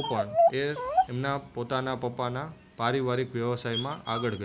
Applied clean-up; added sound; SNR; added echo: none; Dog; 1 dB; none.